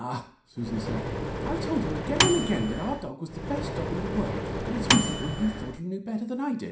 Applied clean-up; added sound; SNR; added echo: none; Microwave oven; -1 dB; reverberation time 0.5 s.